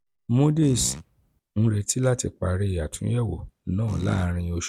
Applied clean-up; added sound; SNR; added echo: none; Fart; 13 dB; none.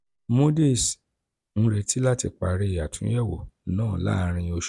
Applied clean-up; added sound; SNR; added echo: none; none; none; none.